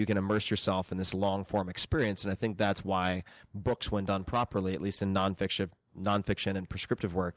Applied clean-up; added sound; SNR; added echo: none; none; none; none.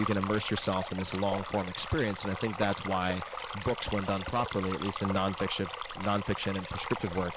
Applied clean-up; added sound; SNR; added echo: none; Stream; 7 dB; none.